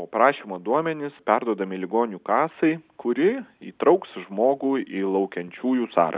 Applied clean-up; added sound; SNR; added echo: none; none; none; none.